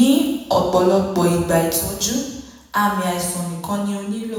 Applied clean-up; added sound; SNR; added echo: none; none; none; reverberation time 1.0 s.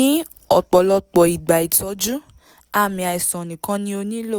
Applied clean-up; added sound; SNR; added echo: none; none; none; none.